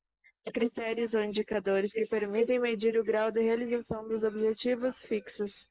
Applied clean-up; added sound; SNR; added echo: neural mask model Resemble Enhance denoiser.